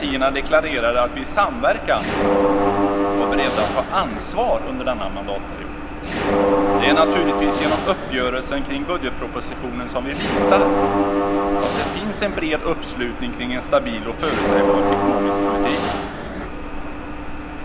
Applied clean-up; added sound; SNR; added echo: none; Mechanisms; -2 dB; none.